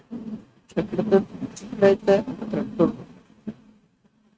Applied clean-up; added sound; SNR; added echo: neural mask model RNNoise.